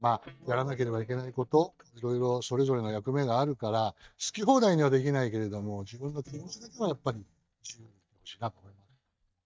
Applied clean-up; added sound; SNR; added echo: neural mask model DeepFilterNet 3.